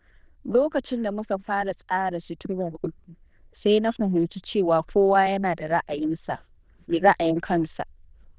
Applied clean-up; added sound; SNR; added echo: neural diffusion model UNIVERSE++.